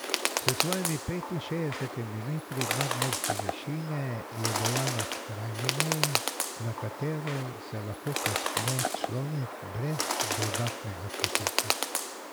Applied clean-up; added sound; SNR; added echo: none; Bird; -2 dB; none.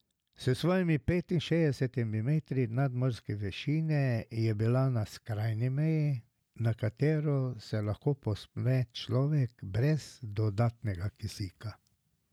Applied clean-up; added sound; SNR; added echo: none; none; none; none.